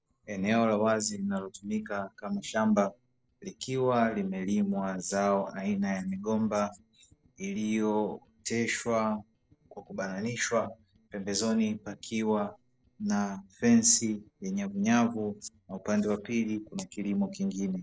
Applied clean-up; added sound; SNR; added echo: neural separator model SepFormer DNS4.